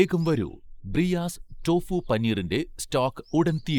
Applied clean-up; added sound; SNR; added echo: neural mask model Resemble Enhance denoiser.